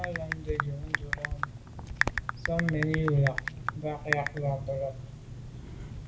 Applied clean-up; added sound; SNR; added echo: none; Typing; 2 dB; reverberation time 0.5 s.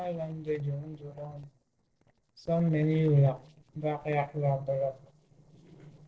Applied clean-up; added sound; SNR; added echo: neural separator model SepFormer DNS4.